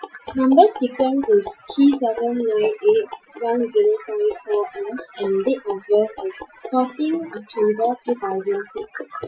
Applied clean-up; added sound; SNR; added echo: classical method Wiener filter.